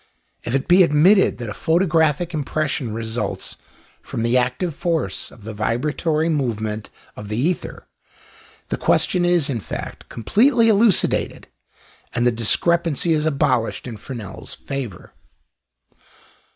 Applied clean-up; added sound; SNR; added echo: none; none; none; none.